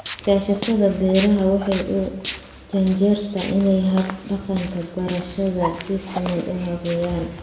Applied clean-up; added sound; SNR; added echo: none; Walk, footsteps; 14 dB; reverberation time 0.9 s.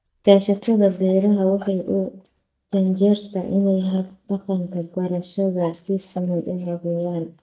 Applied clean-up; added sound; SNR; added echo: neural mask model DeepFilterNet 3.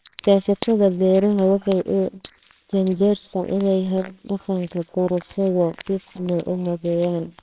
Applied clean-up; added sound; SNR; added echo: neural separator model SepFormer WHAMR!.